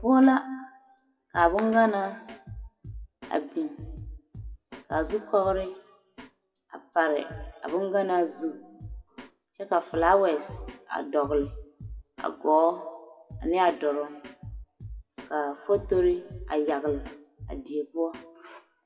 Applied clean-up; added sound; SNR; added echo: classical method WPE with log-MMSE.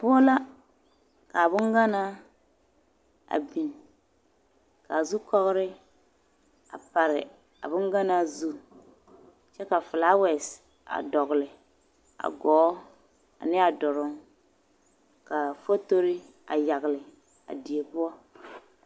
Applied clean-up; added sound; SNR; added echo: none; none; none; none.